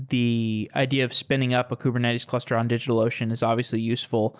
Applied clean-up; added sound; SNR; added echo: none; none; none; none.